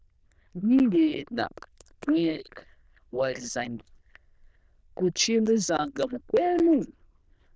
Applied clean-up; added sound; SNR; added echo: neural diffusion model UNIVERSE++.